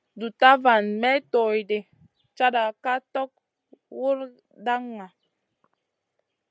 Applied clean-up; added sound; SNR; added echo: none; none; none; none.